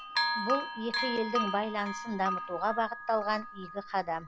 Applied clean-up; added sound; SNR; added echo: none; Bell; 2 dB; none.